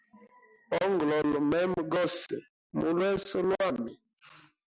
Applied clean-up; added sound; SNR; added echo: none; none; none; none.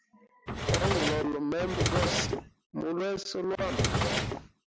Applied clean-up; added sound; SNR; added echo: none; Drawer open or close; -3 dB; none.